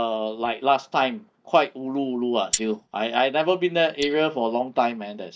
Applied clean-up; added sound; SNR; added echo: neural mask model DeepFilterNet 3.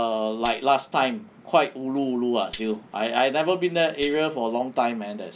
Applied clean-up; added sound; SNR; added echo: none; Tambourine; 6 dB; none.